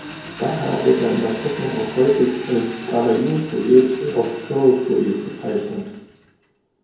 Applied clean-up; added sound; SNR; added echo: none; Engine; 16 dB; reverberation time 0.9 s.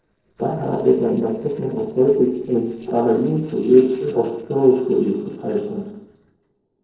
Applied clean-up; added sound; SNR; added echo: neural separator model SepFormer DNS4.